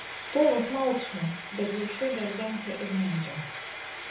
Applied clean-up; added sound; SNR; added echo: none; Frying (food); 9 dB; reverberation time 0.5 s.